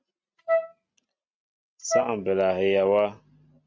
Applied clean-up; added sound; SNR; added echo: neural mask model RNNoise.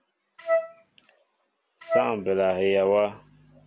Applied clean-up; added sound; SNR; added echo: none; Wind instrument, woodwind instrument; 1 dB; none.